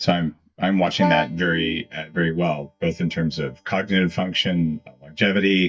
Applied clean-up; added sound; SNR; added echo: neural mask model DeepFilterNet 3.